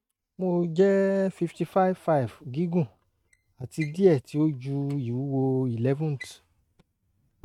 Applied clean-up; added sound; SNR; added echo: neural mask model RNNoise.